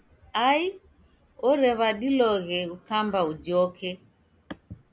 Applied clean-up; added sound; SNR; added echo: none; none; none; none.